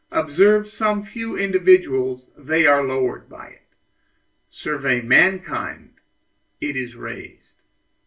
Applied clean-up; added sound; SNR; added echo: none; none; none; reverberation time 0.2 s.